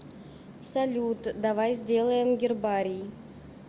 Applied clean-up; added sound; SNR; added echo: none; none; none; none.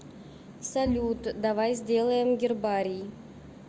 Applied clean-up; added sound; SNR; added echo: none; Bowed string instrument; 10 dB; none.